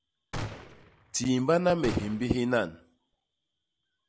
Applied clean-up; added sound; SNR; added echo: none; Gunshot, gunfire; 11 dB; none.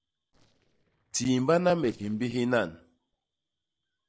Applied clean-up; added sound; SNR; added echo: neural separator model SepFormer DNS4.